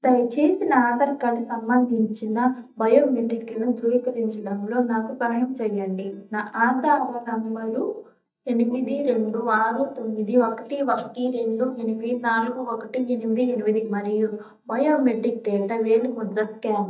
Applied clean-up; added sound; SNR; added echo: neural mask model DeepFilterNet 3.